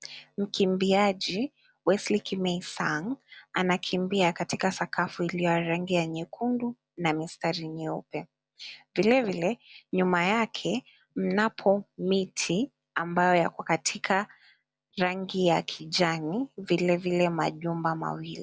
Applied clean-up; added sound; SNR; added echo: none; none; none; none.